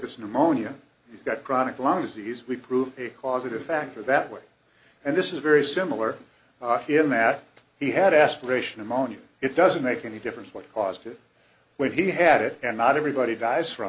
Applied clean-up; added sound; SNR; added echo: none; none; none; none.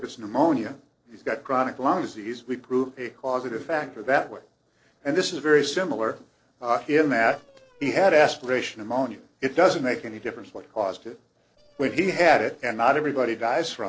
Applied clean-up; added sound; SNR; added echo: neural separator model SepFormer DNS4.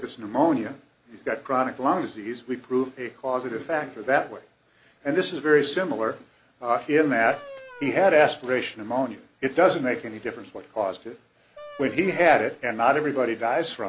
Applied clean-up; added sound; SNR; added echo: none; Wind instrument, woodwind instrument; 20 dB; none.